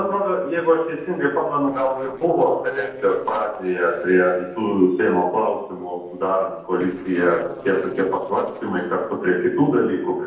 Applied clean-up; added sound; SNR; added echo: neural separator model SepFormer DNS4.